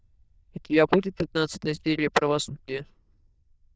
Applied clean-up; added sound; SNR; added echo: neural diffusion model UNIVERSE++.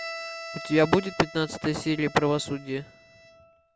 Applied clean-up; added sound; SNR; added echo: none; Bowed string instrument; 14 dB; none.